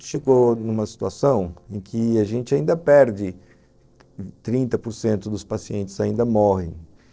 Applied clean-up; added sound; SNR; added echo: neural separator model SepFormer DNS4.